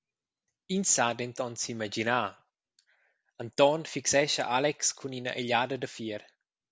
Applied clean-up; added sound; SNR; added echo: none; none; none; none.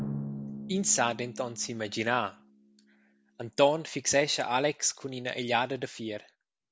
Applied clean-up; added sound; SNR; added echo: none; Drum; 13 dB; none.